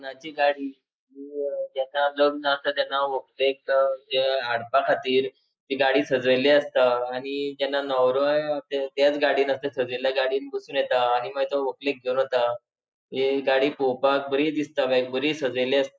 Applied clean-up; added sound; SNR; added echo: neural mask model Resemble Enhance denoiser.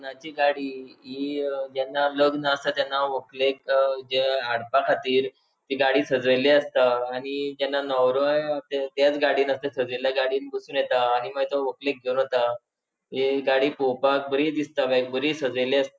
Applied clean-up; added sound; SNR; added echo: none; none; none; none.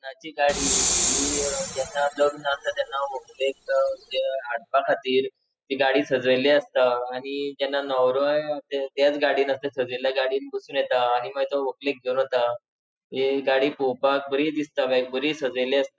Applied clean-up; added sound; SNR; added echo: classical method spectral subtraction.